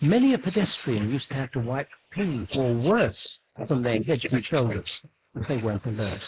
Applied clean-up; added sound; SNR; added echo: neural mask model Resemble Enhance denoiser.